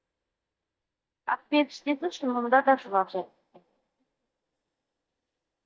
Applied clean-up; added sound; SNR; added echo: neural mask model DeepFilterNet 3.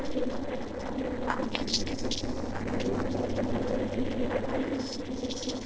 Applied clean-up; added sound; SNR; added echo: neural separator model SepFormer DNS4.